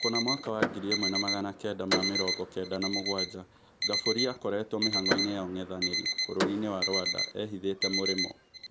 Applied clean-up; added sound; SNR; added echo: none; Door / Car + Alarm; -1 dB; none.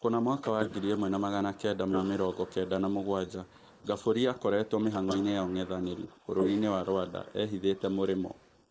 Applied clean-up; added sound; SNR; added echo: neural mask model Resemble Enhance denoiser.